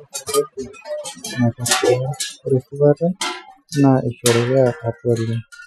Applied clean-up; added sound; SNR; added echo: classical method Wiener filter.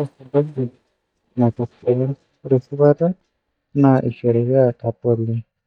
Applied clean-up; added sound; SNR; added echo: neural mask model DeepFilterNet 3.